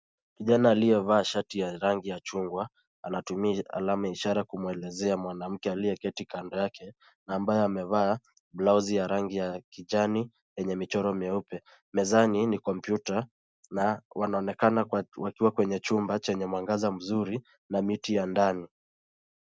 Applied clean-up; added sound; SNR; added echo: none; none; none; none.